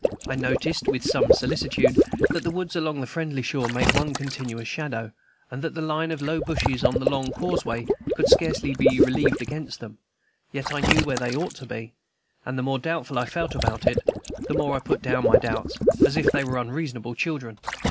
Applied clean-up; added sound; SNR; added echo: none; Water / Liquid; -2 dB; none.